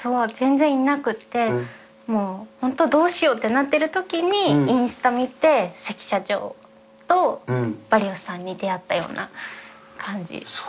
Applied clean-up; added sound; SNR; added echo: none; none; none; none.